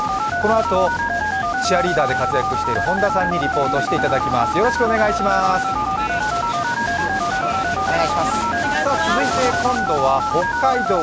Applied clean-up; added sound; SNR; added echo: none; Telephone; 0 dB; none.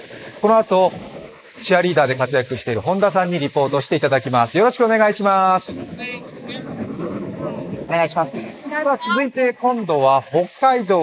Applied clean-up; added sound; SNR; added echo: neural mask model Resemble Enhance denoiser.